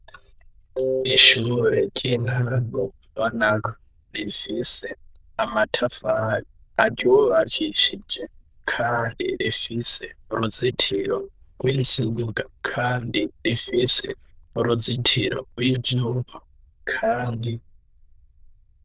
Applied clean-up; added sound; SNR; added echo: neural diffusion model UNIVERSE++.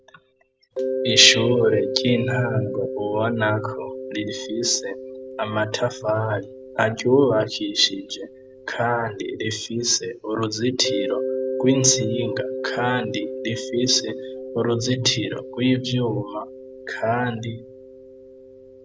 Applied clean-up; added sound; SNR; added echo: none; Mallet percussion; 8 dB; none.